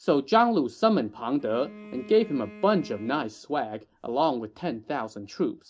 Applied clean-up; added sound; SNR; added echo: none; Bowed string instrument; 20 dB; reverberation time 0.3 s.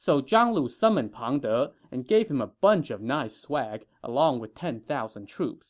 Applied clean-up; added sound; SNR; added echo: none; none; none; none.